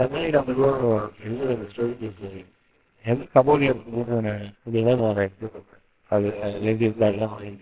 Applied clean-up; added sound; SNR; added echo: neural separator model SepFormer WHAMR!.